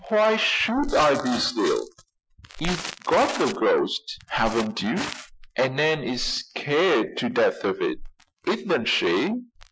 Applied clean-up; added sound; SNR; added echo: classical method Wiener filter.